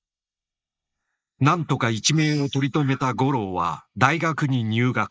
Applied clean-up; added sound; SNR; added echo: neural mask model Resemble Enhance denoiser.